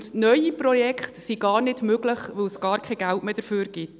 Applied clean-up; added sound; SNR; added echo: none; none; none; none.